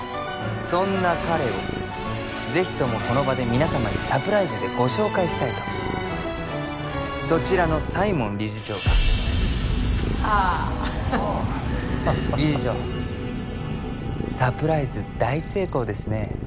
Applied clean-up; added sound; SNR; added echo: none; Purr; 12 dB; none.